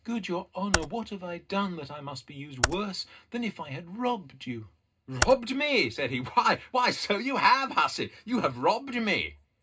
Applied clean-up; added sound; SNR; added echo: none; Computer keyboard; 6 dB; reverberation time 0.2 s.